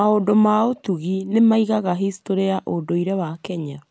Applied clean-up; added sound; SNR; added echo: none; none; none; none.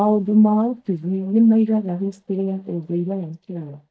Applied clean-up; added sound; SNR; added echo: neural mask model DeepFilterNet 3.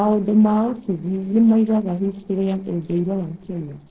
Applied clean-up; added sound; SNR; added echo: neural separator model SepFormer DNS4.